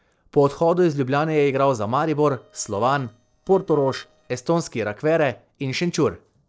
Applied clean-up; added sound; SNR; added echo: neural separator model SepFormer DNS4.